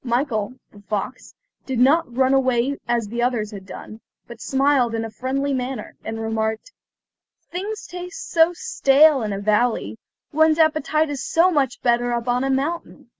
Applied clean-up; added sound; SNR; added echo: none; none; none; none.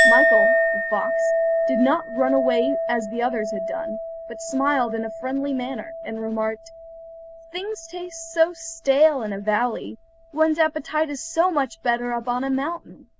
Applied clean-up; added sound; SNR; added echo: none; Chink, clink; 1 dB; none.